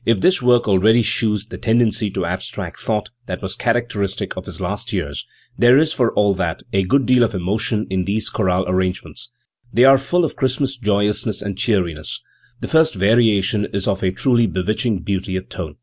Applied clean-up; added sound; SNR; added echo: none; none; none; none.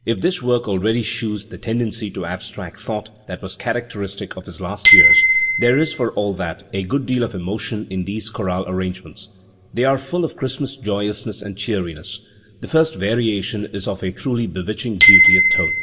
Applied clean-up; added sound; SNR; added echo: none; Bicycle bell; 0 dB; reverberation time 2.4 s.